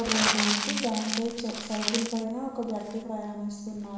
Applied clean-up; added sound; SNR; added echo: none; Crumpling, crinkling; 2 dB; reverberation time 1.0 s.